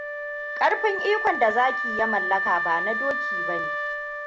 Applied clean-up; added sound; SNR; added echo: none; Wind instrument, woodwind instrument; 2 dB; none.